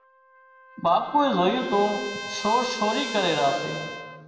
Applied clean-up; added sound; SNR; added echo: none; Trumpet; 11 dB; reverberation time 1.5 s.